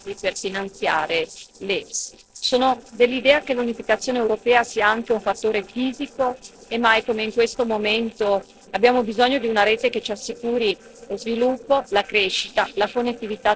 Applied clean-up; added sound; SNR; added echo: neural separator model SepFormer DNS4.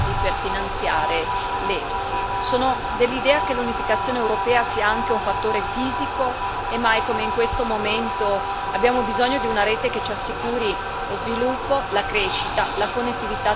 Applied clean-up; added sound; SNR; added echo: none; Bathtub (filling or washing); 1 dB; none.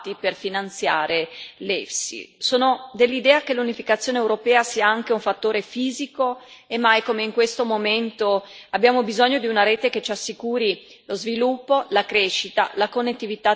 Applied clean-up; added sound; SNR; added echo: none; none; none; none.